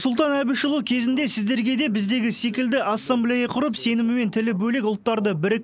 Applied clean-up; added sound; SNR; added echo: none; none; none; none.